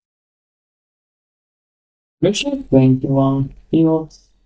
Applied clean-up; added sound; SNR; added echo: neural mask model DeepFilterNet 3.